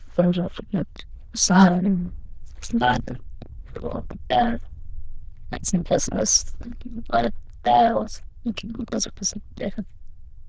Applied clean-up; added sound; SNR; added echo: neural diffusion model UNIVERSE++.